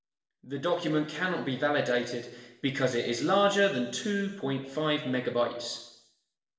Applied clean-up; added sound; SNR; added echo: none; none; none; reverberation time 0.8 s.